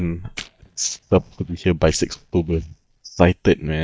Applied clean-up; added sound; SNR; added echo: neural mask model DeepFilterNet 3.